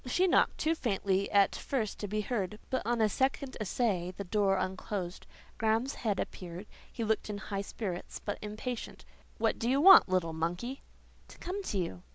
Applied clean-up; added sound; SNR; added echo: none; none; none; none.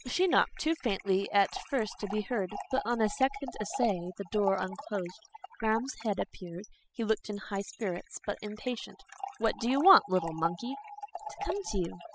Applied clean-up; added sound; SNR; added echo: classical method spectral subtraction.